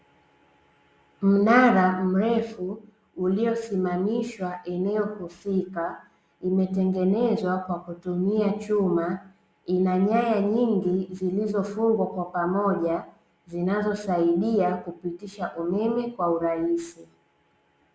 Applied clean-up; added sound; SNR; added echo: none; none; none; none.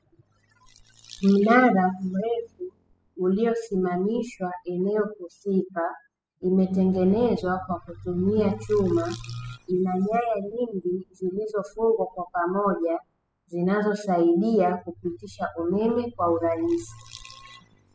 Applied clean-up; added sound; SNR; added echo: classical method spectral subtraction.